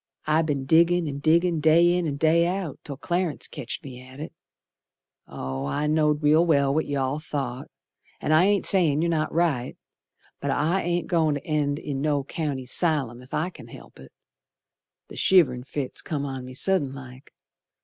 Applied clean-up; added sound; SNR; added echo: none; none; none; none.